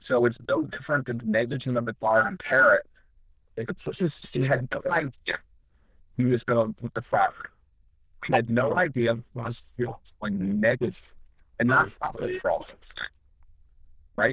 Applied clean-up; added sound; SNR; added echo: neural diffusion model UNIVERSE++.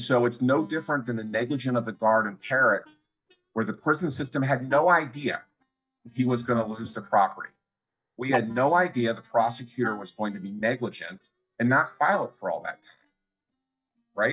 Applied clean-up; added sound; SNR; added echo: neural mask model DeepFilterNet 3.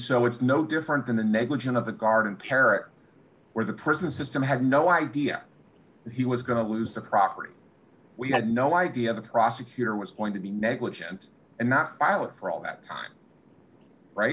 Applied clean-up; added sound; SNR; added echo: none; none; none; none.